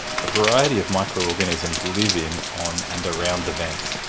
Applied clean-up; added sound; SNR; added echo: none; Rain; 2 dB; none.